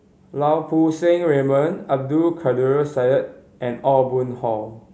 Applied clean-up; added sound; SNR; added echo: none; none; none; none.